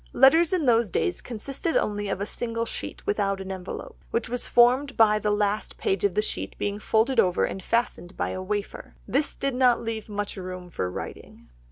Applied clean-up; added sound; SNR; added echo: none; none; none; none.